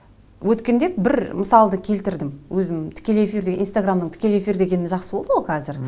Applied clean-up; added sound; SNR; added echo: none; none; none; none.